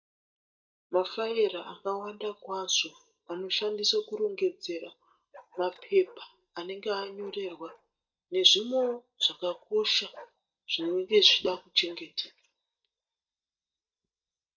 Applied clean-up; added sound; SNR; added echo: neural mask model DeepFilterNet 3.